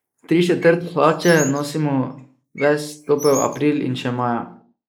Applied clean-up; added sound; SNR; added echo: neural mask model Resemble Enhance denoiser.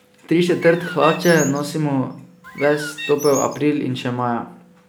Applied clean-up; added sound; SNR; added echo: none; Bird; 12 dB; none.